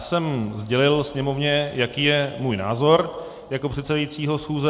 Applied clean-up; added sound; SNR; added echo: none; none; none; none.